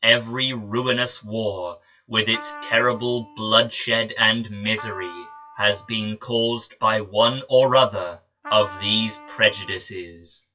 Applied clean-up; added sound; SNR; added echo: classical method WPE with log-MMSE.